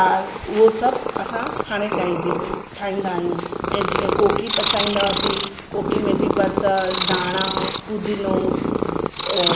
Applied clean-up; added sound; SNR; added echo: none; Purr; 0 dB; none.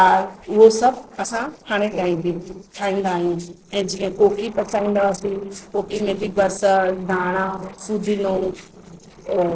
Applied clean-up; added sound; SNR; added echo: neural separator model SepFormer DNS4.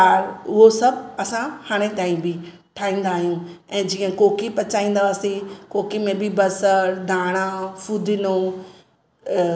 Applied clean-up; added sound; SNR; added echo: none; none; none; none.